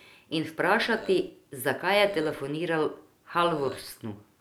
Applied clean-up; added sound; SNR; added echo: none; Burping, eructation; 17 dB; none.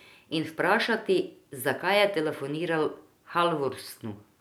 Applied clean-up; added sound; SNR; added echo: none; none; none; none.